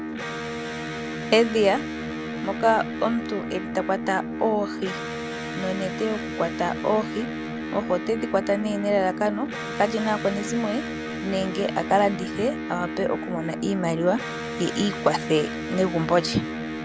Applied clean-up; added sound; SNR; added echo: none; Electric guitar; 5 dB; none.